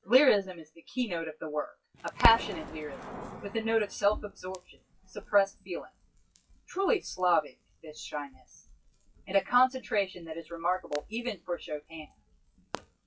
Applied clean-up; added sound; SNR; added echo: classical method WPE with log-MMSE.